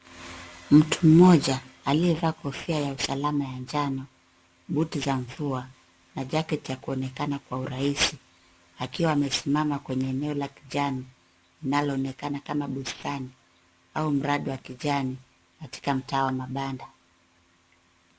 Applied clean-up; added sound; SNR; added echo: none; none; none; none.